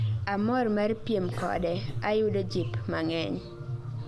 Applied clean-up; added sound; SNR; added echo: none; Cough; 16 dB; none.